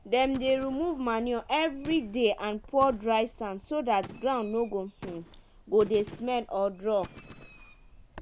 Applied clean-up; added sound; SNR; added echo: none; Bird + Gunshot, gunfire; 17 dB; none.